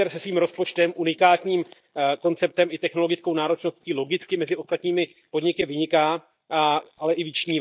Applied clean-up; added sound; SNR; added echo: neural mask model DeepFilterNet 3.